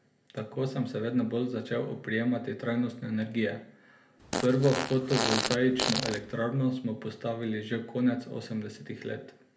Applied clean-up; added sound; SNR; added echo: none; Fart; 2 dB; reverberation time 0.3 s.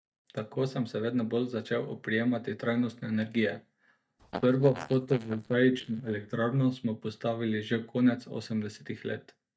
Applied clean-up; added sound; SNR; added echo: neural mask model DeepFilterNet 3.